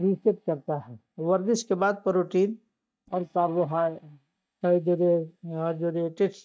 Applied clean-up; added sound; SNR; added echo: neural mask model DeepFilterNet 3.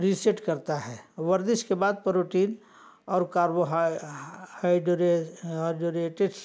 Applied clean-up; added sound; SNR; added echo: none; none; none; none.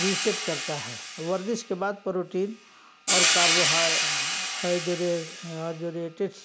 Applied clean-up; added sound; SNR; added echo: none; Hi-hat; -2 dB; none.